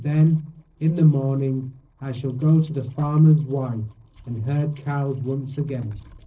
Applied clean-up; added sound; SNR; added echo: neural separator model SepFormer DNS4.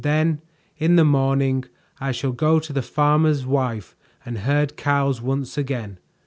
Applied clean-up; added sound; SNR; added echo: none; none; none; none.